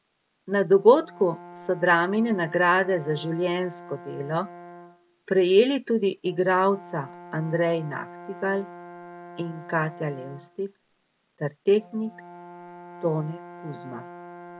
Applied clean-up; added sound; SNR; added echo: none; Brass instrument; 18 dB; none.